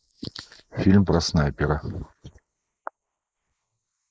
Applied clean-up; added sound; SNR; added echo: neural mask model Resemble Enhance denoiser.